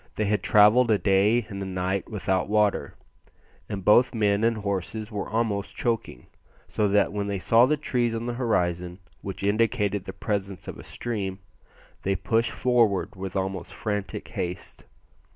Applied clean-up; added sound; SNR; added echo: none; none; none; none.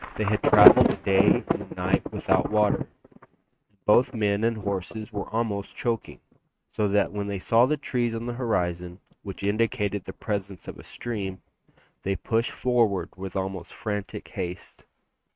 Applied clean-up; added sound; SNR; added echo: neural mask model RNNoise.